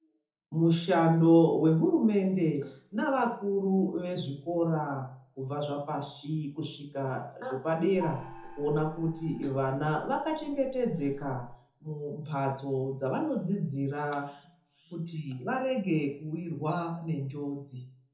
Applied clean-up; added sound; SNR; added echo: none; Gong; 16 dB; reverberation time 0.5 s.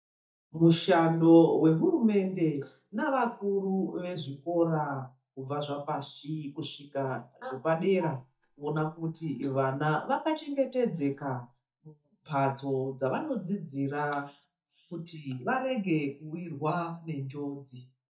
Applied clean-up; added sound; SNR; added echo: neural mask model DeepFilterNet 3.